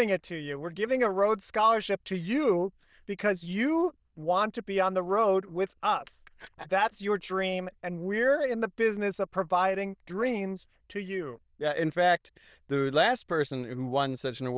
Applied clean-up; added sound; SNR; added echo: neural diffusion model UNIVERSE++.